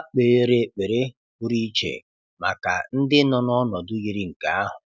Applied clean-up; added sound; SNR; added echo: none; none; none; none.